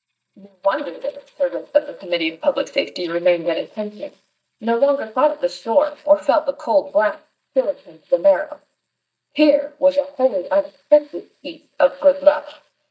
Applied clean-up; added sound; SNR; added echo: neural mask model DeepFilterNet 3.